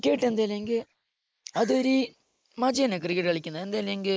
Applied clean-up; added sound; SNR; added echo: neural mask model Resemble Enhance denoiser.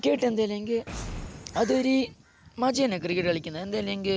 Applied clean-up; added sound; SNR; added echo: none; Boom; 17 dB; none.